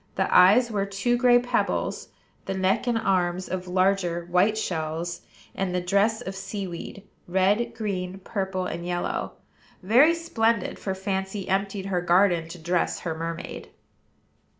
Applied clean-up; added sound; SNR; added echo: none; none; none; none.